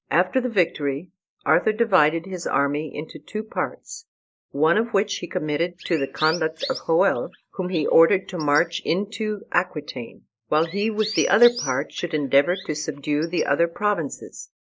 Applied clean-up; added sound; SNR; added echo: neural mask model Resemble Enhance denoiser.